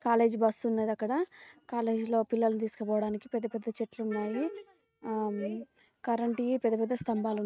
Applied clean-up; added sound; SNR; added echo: neural mask model RNNoise.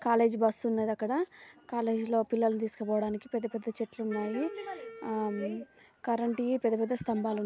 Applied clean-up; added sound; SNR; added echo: none; Wind instrument, woodwind instrument; 18 dB; none.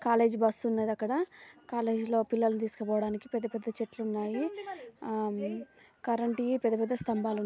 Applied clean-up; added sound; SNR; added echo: none; none; none; none.